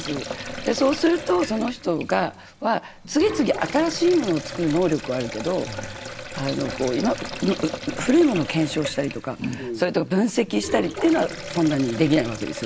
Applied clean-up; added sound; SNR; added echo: none; Sink (filling or washing); 11 dB; none.